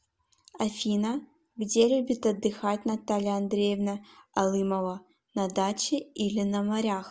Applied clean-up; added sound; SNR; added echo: none; none; none; none.